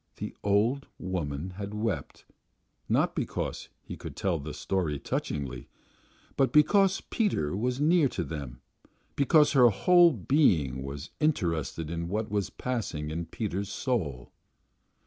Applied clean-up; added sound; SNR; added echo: none; none; none; none.